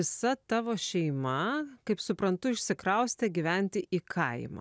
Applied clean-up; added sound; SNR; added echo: none; none; none; none.